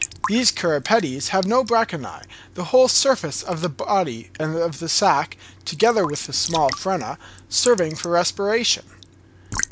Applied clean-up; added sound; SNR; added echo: none; Raindrop / Drip / Trickle, dribble; 14 dB; none.